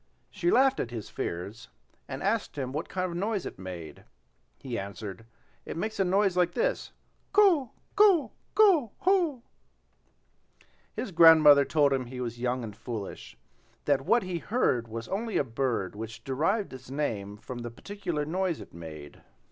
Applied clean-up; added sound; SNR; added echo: none; none; none; none.